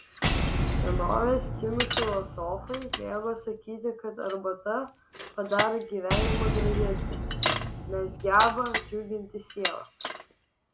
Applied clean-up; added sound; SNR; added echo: none; Bicycle + Shatter / Boom; 0 dB; none.